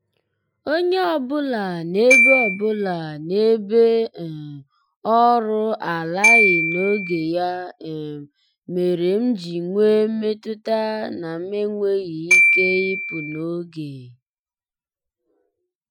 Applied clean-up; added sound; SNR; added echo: classical method Wiener filter.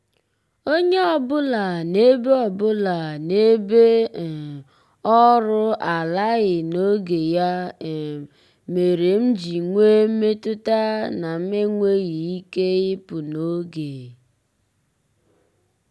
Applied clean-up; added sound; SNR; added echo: none; none; none; none.